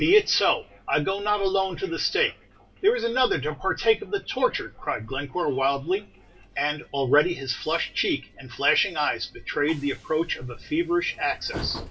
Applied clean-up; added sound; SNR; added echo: none; Train; 20 dB; reverberation time 0.2 s.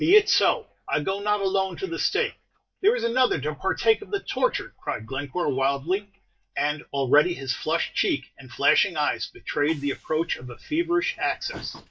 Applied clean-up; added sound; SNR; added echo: neural mask model DeepFilterNet 3.